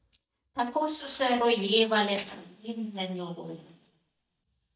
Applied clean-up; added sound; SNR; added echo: neural mask model DeepFilterNet 3.